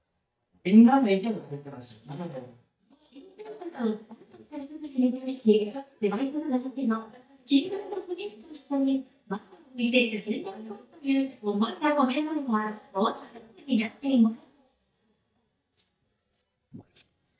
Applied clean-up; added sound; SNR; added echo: neural mask model DeepFilterNet 3.